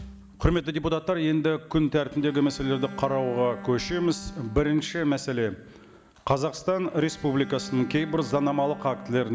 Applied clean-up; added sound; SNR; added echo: none; Bowed string instrument; 17 dB; none.